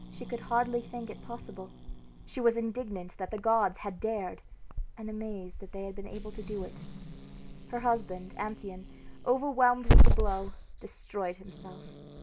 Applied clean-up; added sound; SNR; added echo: none; Growling / Hiss; -4 dB; none.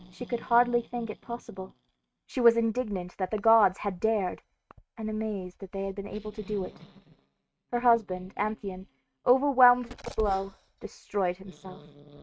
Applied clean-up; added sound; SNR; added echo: neural mask model RNNoise.